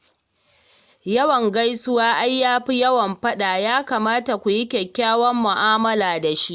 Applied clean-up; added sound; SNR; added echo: none; none; none; none.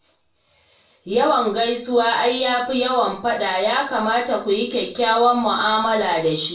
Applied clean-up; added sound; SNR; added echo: none; none; none; reverberation time 0.3 s.